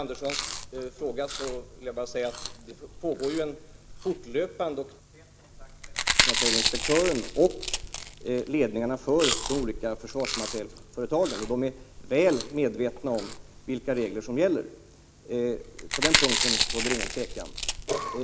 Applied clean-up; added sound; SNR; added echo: none; Chewing, mastication; 2 dB; none.